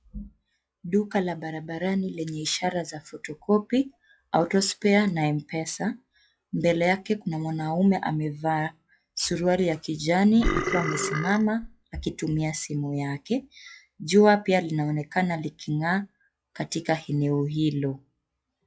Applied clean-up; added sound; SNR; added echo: classical method log-MMSE.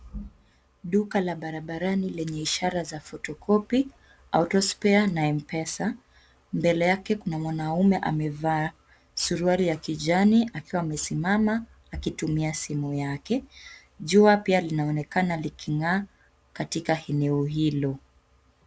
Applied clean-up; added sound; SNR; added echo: none; none; none; none.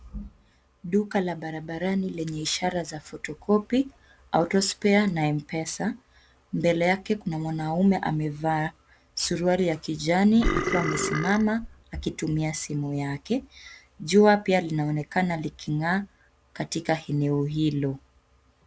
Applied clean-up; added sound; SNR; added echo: none; Burping, eructation; 2 dB; none.